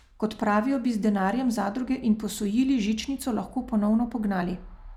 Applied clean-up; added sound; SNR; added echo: none; none; none; none.